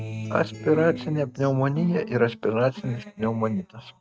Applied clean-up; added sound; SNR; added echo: neural mask model RNNoise.